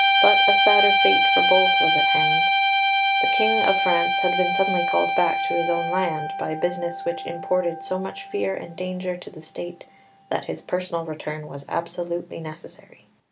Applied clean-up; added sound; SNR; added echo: none; Guitar; -4 dB; none.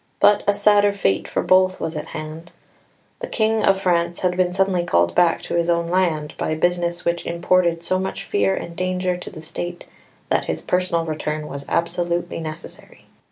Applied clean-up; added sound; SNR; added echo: none; none; none; none.